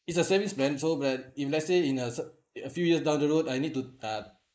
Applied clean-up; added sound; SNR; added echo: neural mask model Resemble Enhance denoiser.